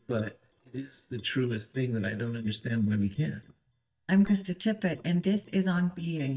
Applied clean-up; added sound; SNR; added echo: neural mask model DeepFilterNet 3.